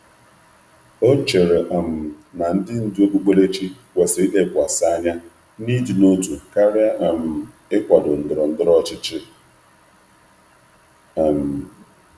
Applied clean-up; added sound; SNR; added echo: none; none; none; none.